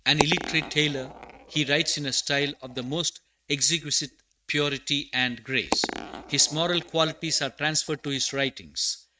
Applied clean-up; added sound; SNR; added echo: neural mask model RNNoise.